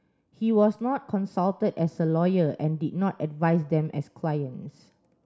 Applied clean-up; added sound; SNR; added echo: none; none; none; none.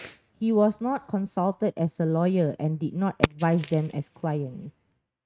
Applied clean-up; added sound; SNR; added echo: neural mask model RNNoise.